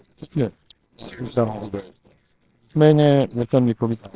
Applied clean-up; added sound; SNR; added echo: neural separator model SepFormer WHAMR!.